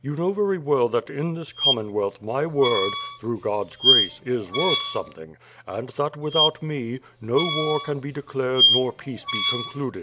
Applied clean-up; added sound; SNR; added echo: none; Squeak; -1 dB; none.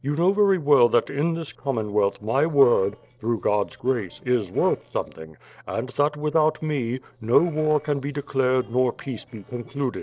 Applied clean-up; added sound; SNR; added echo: neural separator model SepFormer DNS4.